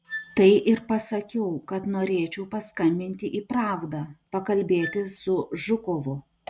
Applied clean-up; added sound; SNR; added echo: none; Wind instrument, woodwind instrument; 16 dB; none.